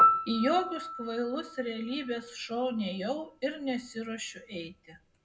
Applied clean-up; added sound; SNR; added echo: none; Piano; 0 dB; reverberation time 0.3 s.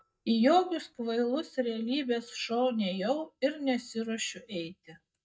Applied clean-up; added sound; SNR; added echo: neural mask model DeepFilterNet 3.